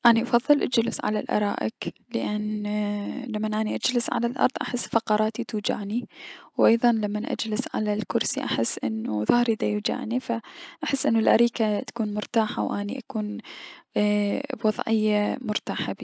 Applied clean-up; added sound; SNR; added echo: none; none; none; none.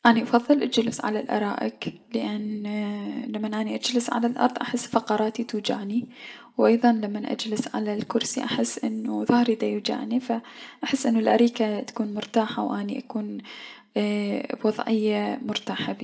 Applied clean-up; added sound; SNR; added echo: none; none; none; reverberation time 0.4 s.